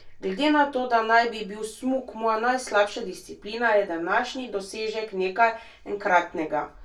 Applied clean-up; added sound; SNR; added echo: none; none; none; reverberation time 0.2 s.